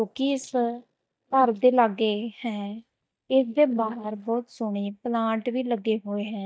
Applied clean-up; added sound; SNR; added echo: neural mask model DeepFilterNet 3.